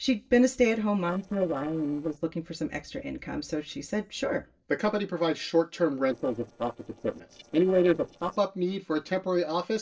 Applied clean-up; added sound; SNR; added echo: neural separator model SepFormer DNS4.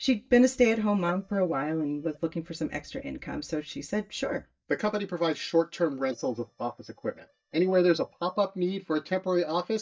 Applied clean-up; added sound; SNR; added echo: neural mask model DeepFilterNet 3.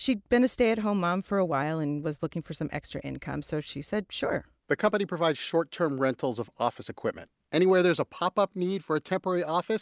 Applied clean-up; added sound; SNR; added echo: none; none; none; none.